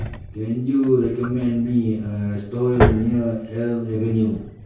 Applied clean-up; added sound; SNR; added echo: none; Drawer open or close; 5 dB; reverberation time 0.6 s.